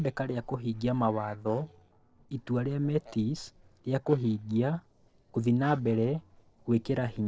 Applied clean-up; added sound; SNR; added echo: neural separator model SepFormer DNS4.